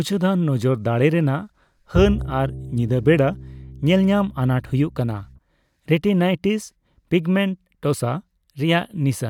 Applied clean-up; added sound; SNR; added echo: none; Bowed string instrument; 10 dB; none.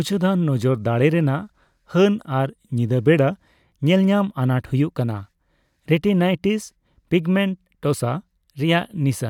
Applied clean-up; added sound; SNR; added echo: none; none; none; none.